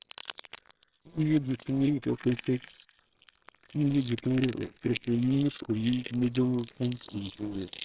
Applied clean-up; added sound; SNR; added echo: neural separator model SepFormer WHAMR!.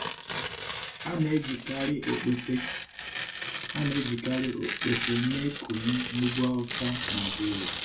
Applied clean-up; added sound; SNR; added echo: none; Tearing; 5 dB; reverberation time 0.2 s.